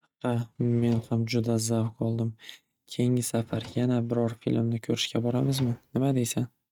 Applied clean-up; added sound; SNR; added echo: neural mask model RNNoise.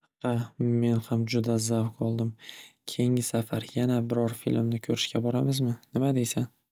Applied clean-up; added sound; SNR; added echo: none; none; none; none.